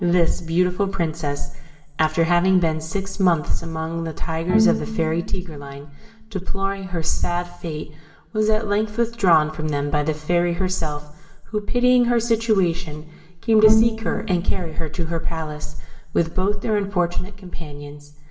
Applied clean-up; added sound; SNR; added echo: none; Bowed string instrument; 8 dB; reverberation time 0.8 s.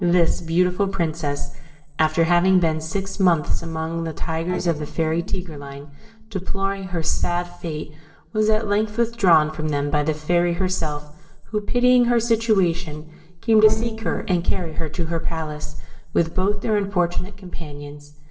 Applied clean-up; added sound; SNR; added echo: neural separator model SepFormer DNS4.